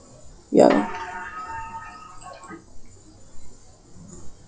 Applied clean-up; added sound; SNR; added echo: classical method log-MMSE.